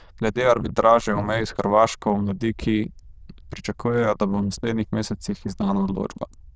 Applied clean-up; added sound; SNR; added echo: neural diffusion model UNIVERSE++.